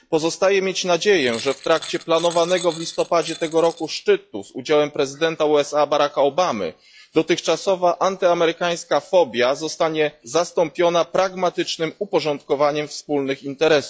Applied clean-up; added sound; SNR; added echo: classical method log-MMSE.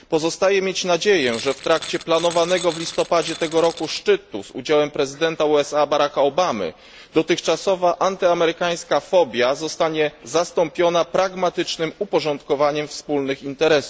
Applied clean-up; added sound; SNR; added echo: none; Tools; 15 dB; none.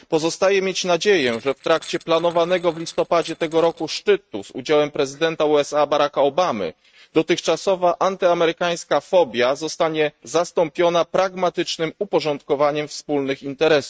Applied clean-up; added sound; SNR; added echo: neural mask model RNNoise.